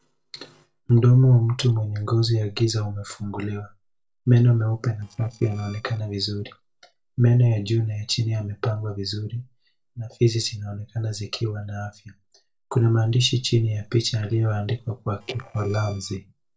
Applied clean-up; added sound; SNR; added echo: neural separator model SepFormer DNS4.